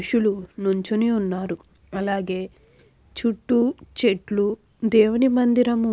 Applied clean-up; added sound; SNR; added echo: none; none; none; none.